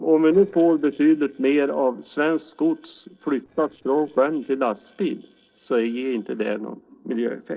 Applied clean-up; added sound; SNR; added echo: neural separator model SepFormer DNS4.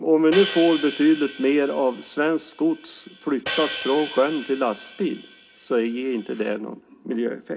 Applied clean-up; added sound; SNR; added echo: none; Hi-hat; 8 dB; reverberation time 0.3 s.